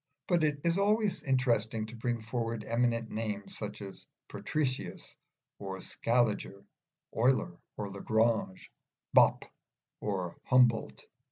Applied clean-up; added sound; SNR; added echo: none; none; none; none.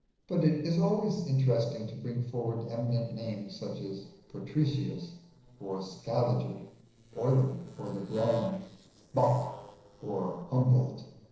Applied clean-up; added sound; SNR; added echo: neural separator model SepFormer DNS4.